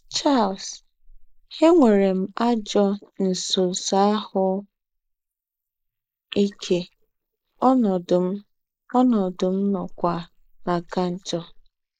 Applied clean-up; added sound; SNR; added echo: neural mask model Resemble Enhance denoiser.